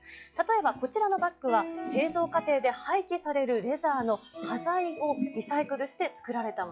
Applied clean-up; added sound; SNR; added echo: classical method log-MMSE.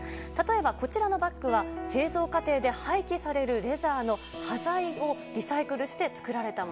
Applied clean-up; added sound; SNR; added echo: none; none; none; none.